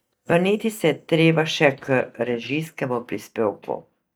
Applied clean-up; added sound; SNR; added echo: neural mask model DeepFilterNet 3.